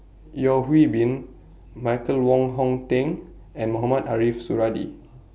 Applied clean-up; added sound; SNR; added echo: none; none; none; none.